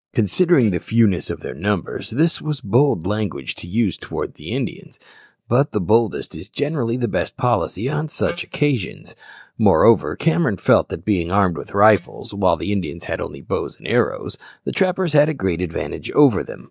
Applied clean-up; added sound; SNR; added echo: neural mask model DeepFilterNet 3.